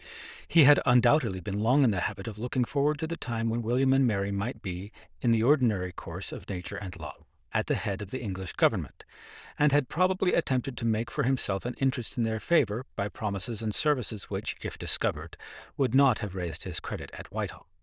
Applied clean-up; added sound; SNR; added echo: neural diffusion model UNIVERSE++.